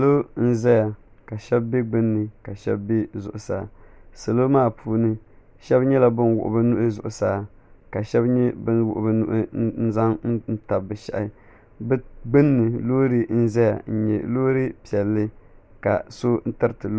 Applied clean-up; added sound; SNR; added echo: none; none; none; none.